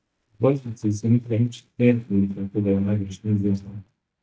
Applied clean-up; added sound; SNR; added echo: neural mask model DeepFilterNet 3.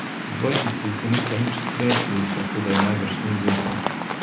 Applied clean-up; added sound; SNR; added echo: none; Waves, surf; 0 dB; reverberation time 0.3 s.